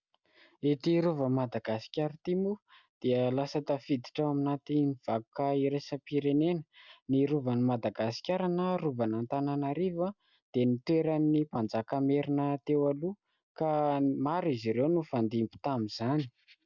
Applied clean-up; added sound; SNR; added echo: none; none; none; none.